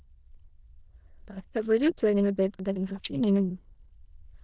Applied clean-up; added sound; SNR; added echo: neural diffusion model UNIVERSE++.